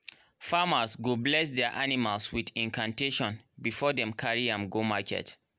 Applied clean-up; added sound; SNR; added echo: none; none; none; none.